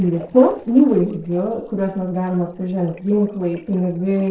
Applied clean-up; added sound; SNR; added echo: neural separator model SepFormer DNS4.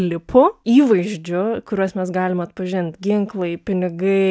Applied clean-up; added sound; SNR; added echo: none; none; none; none.